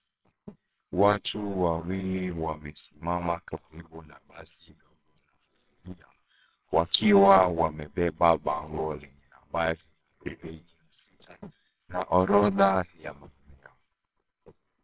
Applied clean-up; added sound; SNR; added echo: neural separator model SepFormer WHAMR!.